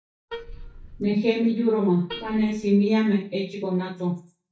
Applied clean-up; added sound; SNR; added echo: neural mask model DeepFilterNet 3.